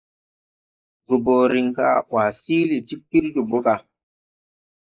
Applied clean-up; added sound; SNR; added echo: neural mask model Resemble Enhance denoiser.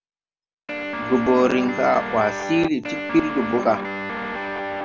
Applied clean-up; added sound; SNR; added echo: none; Guitar; 5 dB; none.